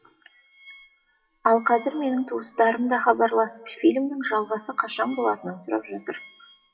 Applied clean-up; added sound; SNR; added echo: classical method WPE with log-MMSE.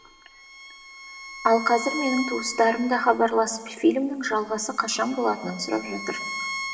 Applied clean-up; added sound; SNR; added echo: none; Bowed string instrument; 11 dB; reverberation time 2.2 s.